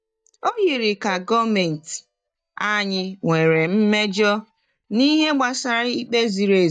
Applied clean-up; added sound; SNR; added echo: neural mask model DeepFilterNet 3.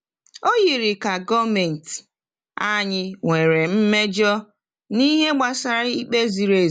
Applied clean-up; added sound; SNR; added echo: none; none; none; none.